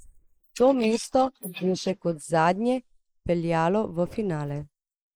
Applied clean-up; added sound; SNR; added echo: neural mask model Resemble Enhance denoiser.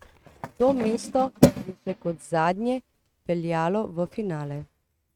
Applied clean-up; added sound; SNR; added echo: neural mask model RNNoise.